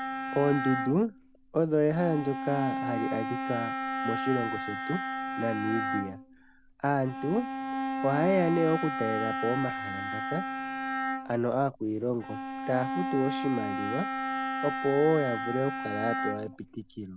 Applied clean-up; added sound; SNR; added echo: none; Bowed string instrument; 4 dB; none.